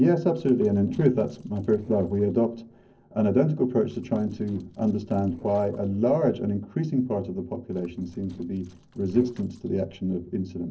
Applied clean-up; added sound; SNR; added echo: neural separator model SepFormer DNS4.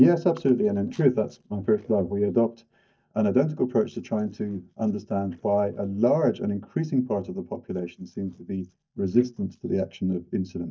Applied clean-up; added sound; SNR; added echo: neural mask model DeepFilterNet 3.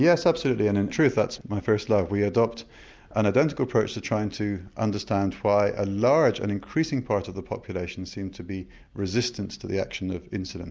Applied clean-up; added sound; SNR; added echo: none; none; none; none.